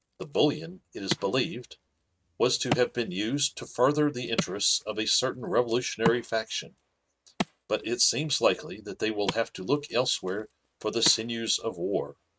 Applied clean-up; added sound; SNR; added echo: neural mask model RNNoise.